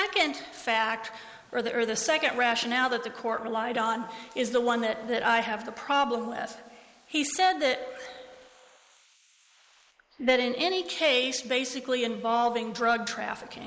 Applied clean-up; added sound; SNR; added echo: neural mask model Resemble Enhance denoiser.